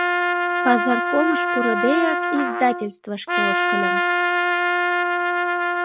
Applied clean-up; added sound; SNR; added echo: none; Trumpet; -4 dB; none.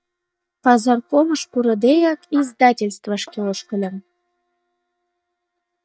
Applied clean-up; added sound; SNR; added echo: neural mask model DeepFilterNet 3.